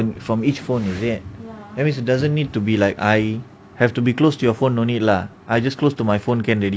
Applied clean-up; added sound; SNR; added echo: none; none; none; none.